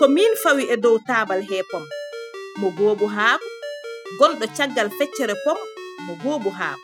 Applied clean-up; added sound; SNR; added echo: classical method spectral subtraction.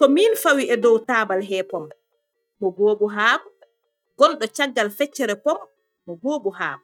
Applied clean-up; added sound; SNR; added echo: neural mask model DeepFilterNet 3.